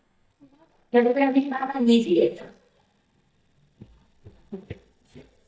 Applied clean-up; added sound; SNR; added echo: neural mask model DeepFilterNet 3.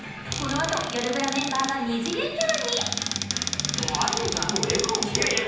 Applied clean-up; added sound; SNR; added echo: none; Cupboard open or close; 3 dB; reverberation time 0.9 s.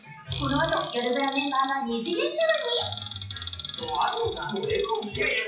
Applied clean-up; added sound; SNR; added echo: classical method WPE with log-MMSE.